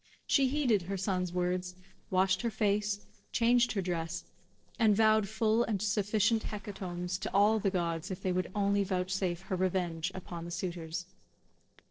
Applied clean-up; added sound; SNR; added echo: neural separator model SepFormer DNS4.